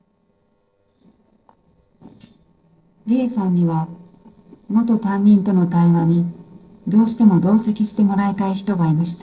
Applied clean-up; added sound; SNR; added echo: neural separator model SepFormer DNS4.